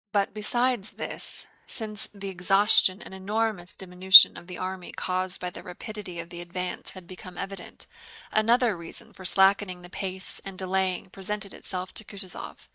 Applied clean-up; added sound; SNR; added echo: neural mask model DeepFilterNet 3.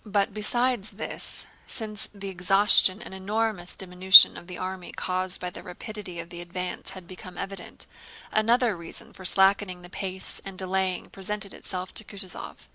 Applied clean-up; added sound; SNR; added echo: none; none; none; none.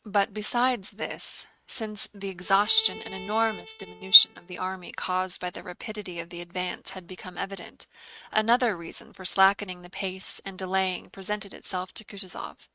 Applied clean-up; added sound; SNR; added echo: neural mask model RNNoise.